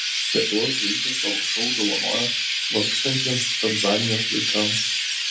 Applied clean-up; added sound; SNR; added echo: none; Chirp, tweet; -4 dB; reverberation time 0.3 s.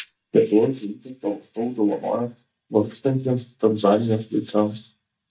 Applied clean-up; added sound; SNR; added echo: neural mask model DeepFilterNet 3.